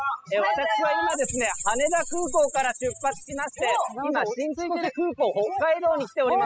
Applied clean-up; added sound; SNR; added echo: classical method spectral subtraction.